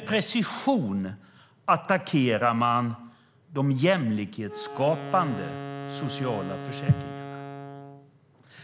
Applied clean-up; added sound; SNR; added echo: none; Wind instrument, woodwind instrument; 13 dB; none.